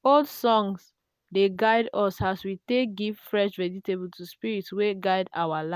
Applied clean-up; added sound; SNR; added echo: none; none; none; none.